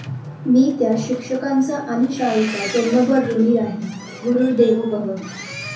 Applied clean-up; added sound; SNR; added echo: none; Boat, Water vehicle; 15 dB; reverberation time 0.6 s.